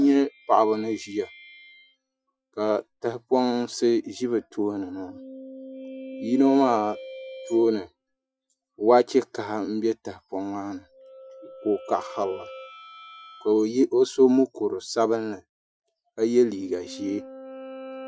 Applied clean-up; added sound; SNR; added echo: classical method Wiener filter.